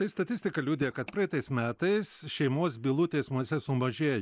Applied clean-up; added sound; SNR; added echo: neural mask model Resemble Enhance denoiser.